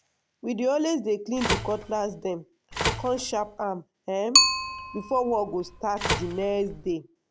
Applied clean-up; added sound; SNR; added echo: none; Bicycle + Telephone; 0 dB; none.